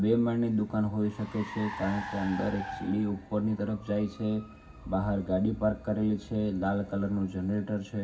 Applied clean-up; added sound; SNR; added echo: none; Car; 15 dB; reverberation time 0.4 s.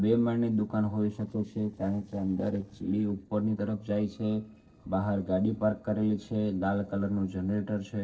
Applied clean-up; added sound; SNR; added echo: neural separator model SepFormer DNS4.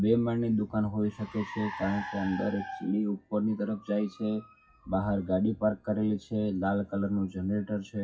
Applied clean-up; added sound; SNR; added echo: classical method WPE with log-MMSE.